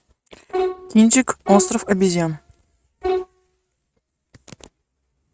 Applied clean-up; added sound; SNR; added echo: neural mask model RNNoise.